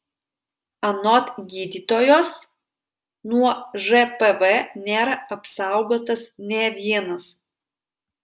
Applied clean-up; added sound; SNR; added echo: none; none; none; none.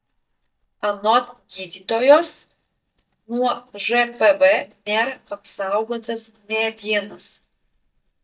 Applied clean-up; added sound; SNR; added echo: neural mask model DeepFilterNet 3.